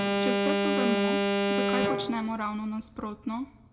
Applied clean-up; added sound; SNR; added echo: none; Alarm; -5 dB; reverberation time 1.3 s.